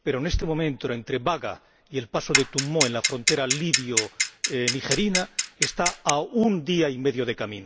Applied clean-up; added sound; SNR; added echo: none; Clock; 0 dB; none.